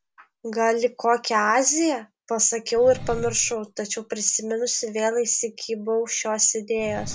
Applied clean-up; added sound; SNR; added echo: none; Engine; 18 dB; none.